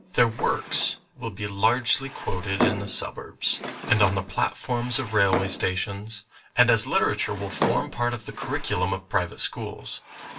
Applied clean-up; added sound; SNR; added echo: none; Drawer open or close; 9 dB; reverberation time 0.2 s.